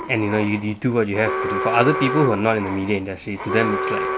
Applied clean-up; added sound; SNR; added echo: none; Alarm; 5 dB; none.